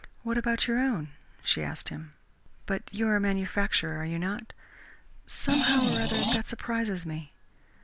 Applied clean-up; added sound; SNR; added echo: none; Screech; -2 dB; none.